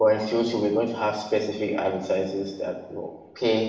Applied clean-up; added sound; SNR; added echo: none; none; none; reverberation time 0.9 s.